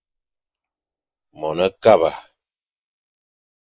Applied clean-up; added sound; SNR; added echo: neural mask model Resemble Enhance denoiser.